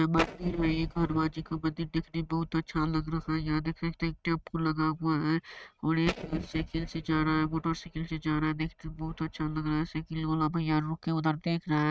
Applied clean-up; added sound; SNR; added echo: neural mask model RNNoise.